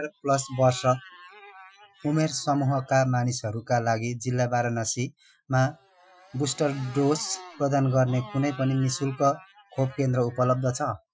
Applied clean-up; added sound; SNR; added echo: classical method Wiener filter.